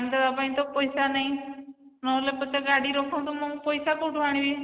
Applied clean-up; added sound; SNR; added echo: none; none; none; none.